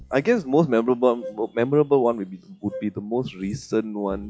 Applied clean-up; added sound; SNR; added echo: classical method log-MMSE.